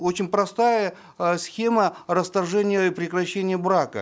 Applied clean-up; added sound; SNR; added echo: none; none; none; none.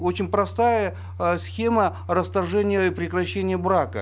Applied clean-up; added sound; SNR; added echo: none; Domestic sounds, home sounds; 12 dB; none.